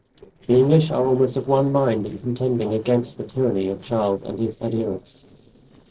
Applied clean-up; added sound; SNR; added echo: neural separator model SepFormer DNS4.